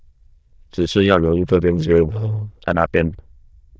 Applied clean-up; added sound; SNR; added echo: neural diffusion model UNIVERSE++.